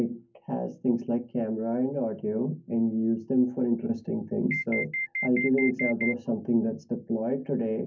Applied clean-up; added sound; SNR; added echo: none; Alarm; 4 dB; reverberation time 0.3 s.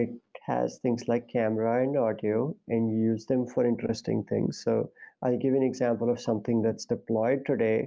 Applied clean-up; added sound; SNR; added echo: none; none; none; none.